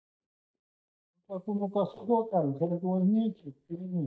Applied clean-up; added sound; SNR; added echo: neural mask model DeepFilterNet 3.